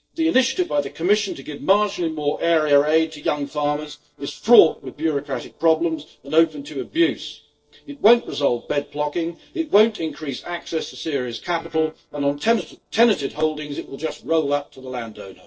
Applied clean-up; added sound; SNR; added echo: neural separator model SepFormer DNS4.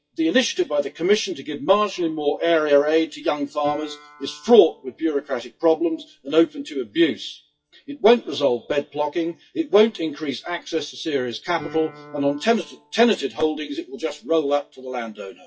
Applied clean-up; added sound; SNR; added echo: classical method WPE with log-MMSE.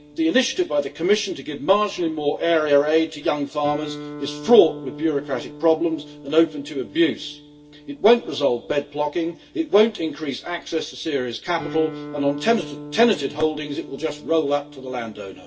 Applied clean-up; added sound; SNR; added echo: none; Guitar; 16 dB; reverberation time 0.1 s.